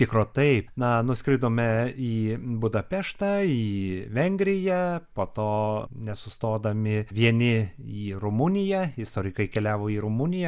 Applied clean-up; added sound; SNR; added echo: none; none; none; none.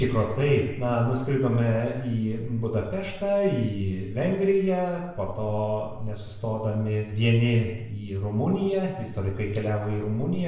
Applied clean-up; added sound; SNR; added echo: none; none; none; reverberation time 0.8 s.